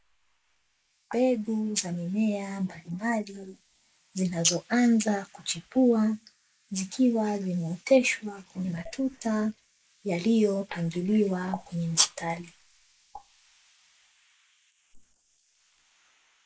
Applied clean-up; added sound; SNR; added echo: neural mask model Resemble Enhance denoiser.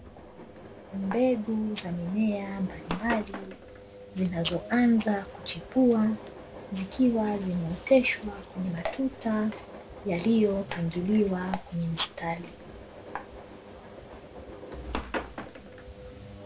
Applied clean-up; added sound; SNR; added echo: none; Engine; 13 dB; none.